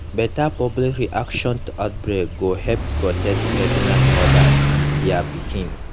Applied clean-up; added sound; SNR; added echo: none; Accelerating, revving, vroom / Car; -3 dB; none.